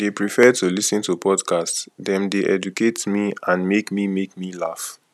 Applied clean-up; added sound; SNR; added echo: none; none; none; none.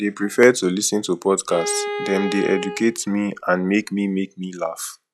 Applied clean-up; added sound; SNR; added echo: classical method log-MMSE.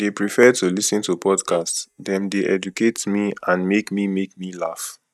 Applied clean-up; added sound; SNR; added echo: neural mask model DeepFilterNet 3.